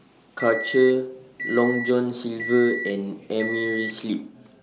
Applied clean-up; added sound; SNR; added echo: none; Microwave oven; 8 dB; none.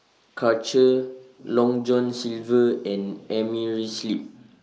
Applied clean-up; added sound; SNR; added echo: neural mask model Resemble Enhance denoiser.